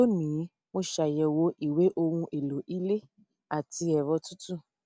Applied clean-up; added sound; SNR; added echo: none; none; none; none.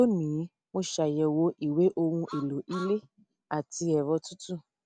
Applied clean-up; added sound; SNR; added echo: none; Truck; 17 dB; none.